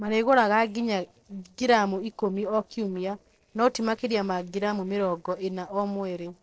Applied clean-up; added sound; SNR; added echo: neural separator model SepFormer DNS4.